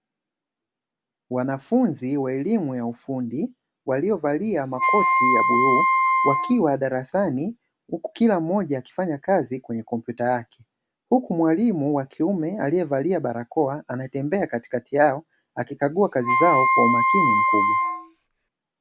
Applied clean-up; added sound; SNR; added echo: none; Wind instrument, woodwind instrument; -3 dB; none.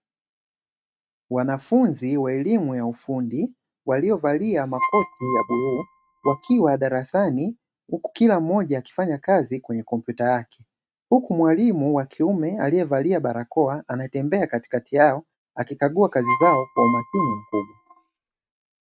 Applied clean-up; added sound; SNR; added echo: neural mask model RNNoise.